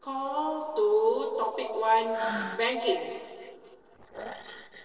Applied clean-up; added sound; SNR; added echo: neural separator model SepFormer DNS4.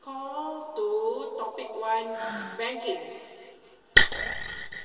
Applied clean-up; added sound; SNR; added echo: none; Breathing; 14 dB; reverberation time 2.7 s.